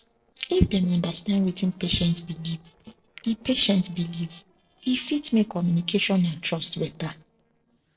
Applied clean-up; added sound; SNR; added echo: neural separator model SepFormer DNS4.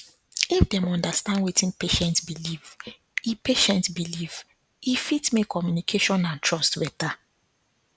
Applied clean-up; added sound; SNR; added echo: none; none; none; none.